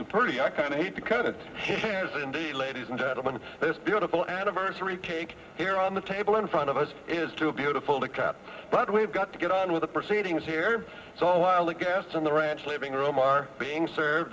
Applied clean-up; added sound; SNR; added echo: none; none; none; reverberation time 1.6 s.